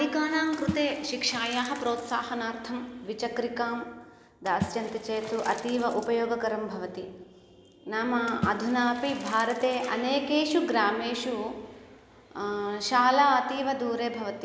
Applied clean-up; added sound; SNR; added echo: none; Water / Splash, splatter; 12 dB; none.